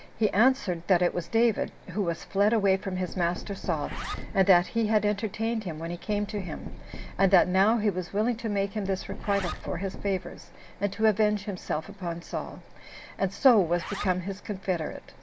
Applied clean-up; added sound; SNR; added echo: none; Knock + Zipper (clothing); 13 dB; none.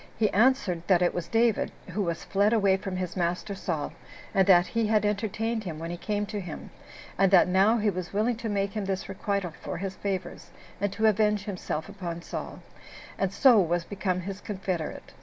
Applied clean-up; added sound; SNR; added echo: none; none; none; none.